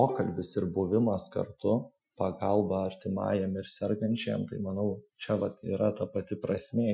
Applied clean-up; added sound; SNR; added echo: classical method Wiener filter.